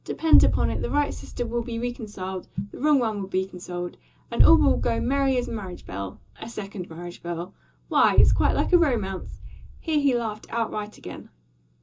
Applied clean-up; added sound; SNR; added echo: none; Boom; -1 dB; reverberation time 0.2 s.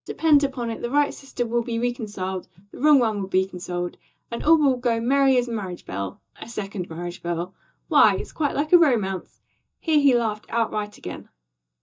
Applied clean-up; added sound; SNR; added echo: neural mask model DeepFilterNet 3.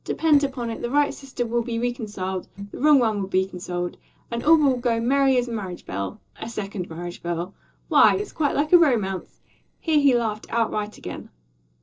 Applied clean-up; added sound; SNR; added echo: neural separator model SepFormer DNS4.